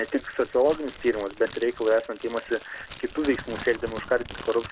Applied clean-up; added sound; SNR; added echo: none; Crackle; 12 dB; none.